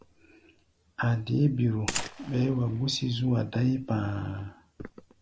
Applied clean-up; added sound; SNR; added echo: none; Gunshot, gunfire; 11 dB; none.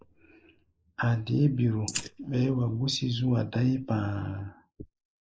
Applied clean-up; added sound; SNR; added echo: neural mask model Resemble Enhance denoiser.